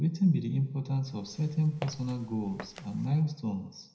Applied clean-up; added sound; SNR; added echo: none; Walk, footsteps; 17 dB; reverberation time 0.7 s.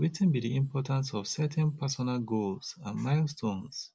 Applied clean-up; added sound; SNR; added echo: none; none; none; none.